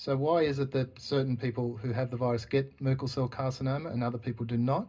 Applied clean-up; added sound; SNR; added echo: none; none; none; reverberation time 0.2 s.